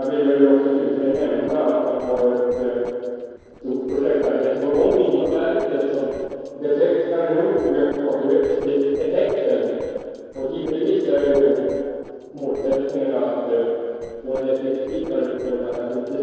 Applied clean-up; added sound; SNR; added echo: neural separator model SepFormer DNS4.